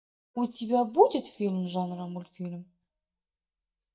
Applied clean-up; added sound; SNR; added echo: neural mask model DeepFilterNet 3.